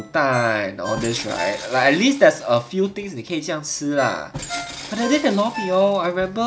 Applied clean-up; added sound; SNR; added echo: none; Tools + Ringtone; 13 dB; none.